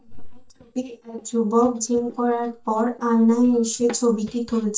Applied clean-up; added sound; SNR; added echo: neural mask model DeepFilterNet 3.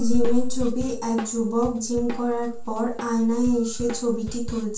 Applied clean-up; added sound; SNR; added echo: none; Drum kit; 17 dB; reverberation time 0.3 s.